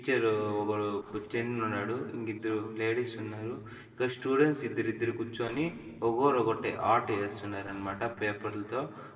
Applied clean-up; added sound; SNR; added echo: neural separator model SepFormer DNS4.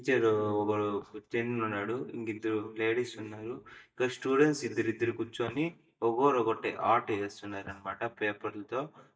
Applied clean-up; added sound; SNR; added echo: neural mask model DeepFilterNet 3.